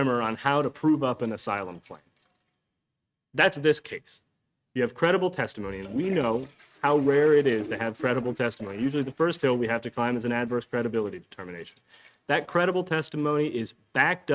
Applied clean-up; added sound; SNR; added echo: neural mask model RNNoise.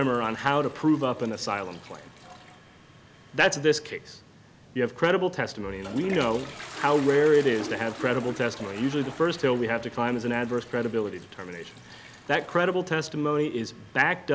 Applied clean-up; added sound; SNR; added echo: none; Toilet flush; 17 dB; none.